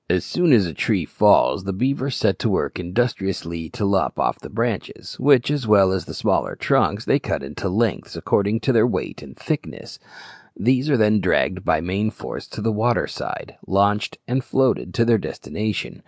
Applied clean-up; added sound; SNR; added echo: none; none; none; none.